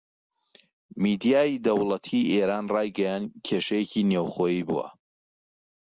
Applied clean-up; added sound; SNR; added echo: none; none; none; none.